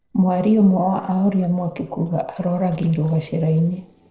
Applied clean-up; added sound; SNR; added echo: neural separator model SepFormer DNS4.